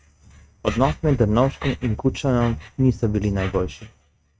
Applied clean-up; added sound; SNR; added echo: neural mask model RNNoise.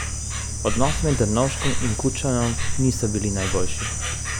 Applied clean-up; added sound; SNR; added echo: none; Insect; 0 dB; none.